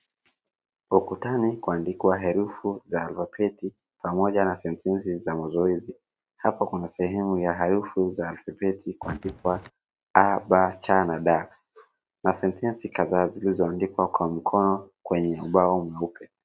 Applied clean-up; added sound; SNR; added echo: neural mask model RNNoise.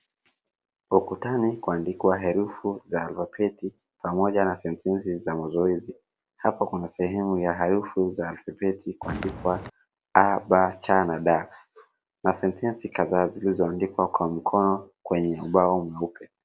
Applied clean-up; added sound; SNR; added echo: none; Walk, footsteps; 10 dB; none.